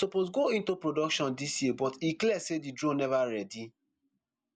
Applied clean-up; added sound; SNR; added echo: none; none; none; none.